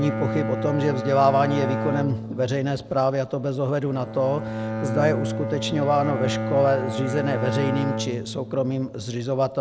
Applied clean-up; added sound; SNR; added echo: none; Bowed string instrument; 5 dB; none.